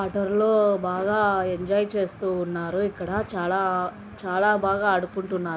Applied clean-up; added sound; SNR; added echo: none; none; none; none.